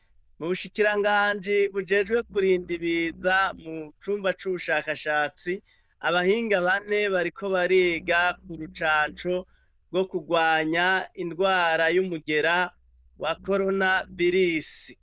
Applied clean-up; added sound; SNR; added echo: neural diffusion model UNIVERSE++.